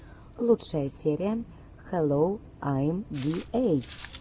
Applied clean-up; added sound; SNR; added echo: none; Walk, footsteps; 16 dB; none.